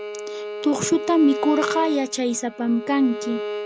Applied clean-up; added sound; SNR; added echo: none; Bowed string instrument; 8 dB; none.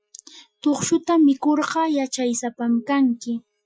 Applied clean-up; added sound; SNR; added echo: classical method Wiener filter.